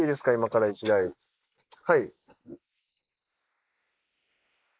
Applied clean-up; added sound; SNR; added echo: neural mask model Resemble Enhance denoiser.